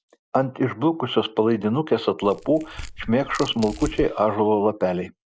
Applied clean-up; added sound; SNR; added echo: none; Tearing; 14 dB; none.